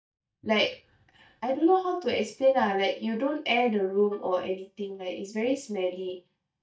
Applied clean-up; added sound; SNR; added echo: neural mask model DeepFilterNet 3.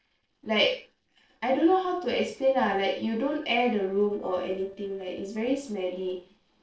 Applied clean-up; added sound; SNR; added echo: neural separator model SepFormer DNS4.